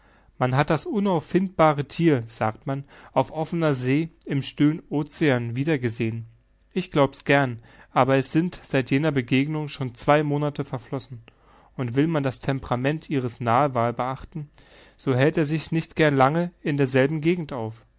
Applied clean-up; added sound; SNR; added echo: none; none; none; none.